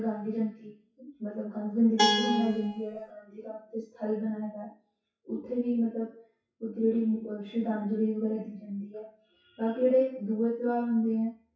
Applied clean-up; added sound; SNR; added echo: classical method WPE with log-MMSE.